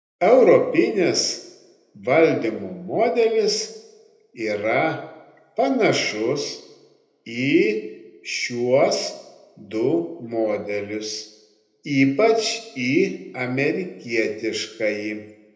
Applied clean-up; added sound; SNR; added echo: none; none; none; reverberation time 0.7 s.